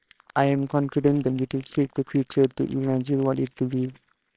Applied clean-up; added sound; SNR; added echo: neural separator model SepFormer WHAMR!.